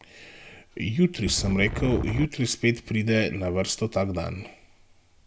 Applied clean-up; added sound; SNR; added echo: none; Wind; 4 dB; none.